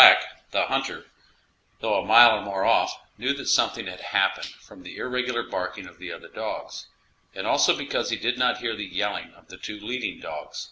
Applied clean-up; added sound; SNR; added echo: none; none; none; none.